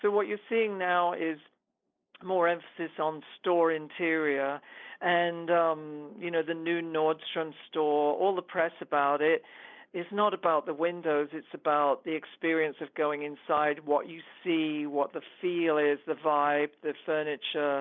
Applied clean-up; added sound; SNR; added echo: none; none; none; none.